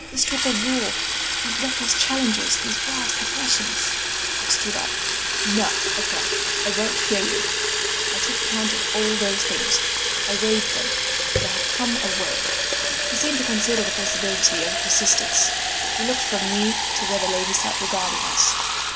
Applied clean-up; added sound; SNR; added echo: none; Fill (with liquid) / Water tap, faucet; -3 dB; none.